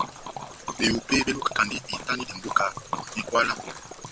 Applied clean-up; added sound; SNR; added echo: none; Liquid; 8 dB; none.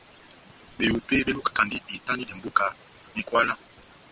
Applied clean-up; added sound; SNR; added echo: none; none; none; none.